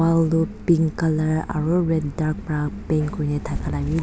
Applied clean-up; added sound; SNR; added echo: none; none; none; none.